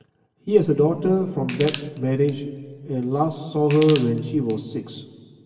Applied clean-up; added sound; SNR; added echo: none; Crushing; 14 dB; reverberation time 2.2 s.